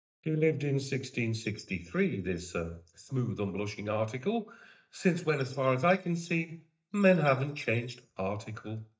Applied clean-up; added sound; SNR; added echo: neural mask model DeepFilterNet 3.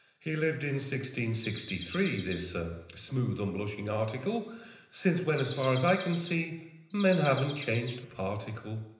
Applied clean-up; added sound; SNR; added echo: none; Bird vocalization, bird call, bird song; 13 dB; reverberation time 0.9 s.